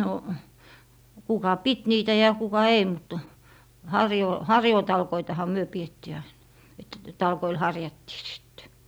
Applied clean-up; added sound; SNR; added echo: none; none; none; none.